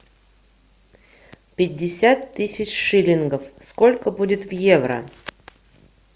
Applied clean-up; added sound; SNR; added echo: none; none; none; none.